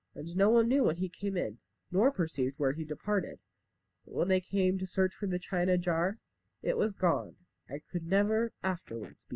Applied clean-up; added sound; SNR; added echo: none; none; none; none.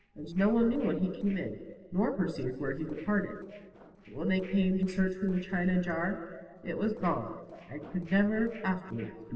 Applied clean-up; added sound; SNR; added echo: neural separator model SepFormer DNS4.